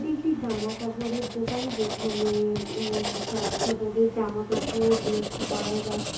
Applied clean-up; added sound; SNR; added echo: none; Writing; 5 dB; reverberation time 0.7 s.